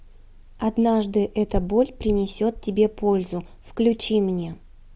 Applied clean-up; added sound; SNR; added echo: none; none; none; none.